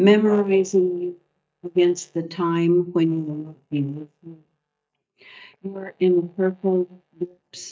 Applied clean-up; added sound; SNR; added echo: neural mask model DeepFilterNet 3.